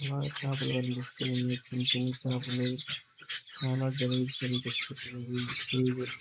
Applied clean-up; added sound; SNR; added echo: neural mask model Resemble Enhance denoiser.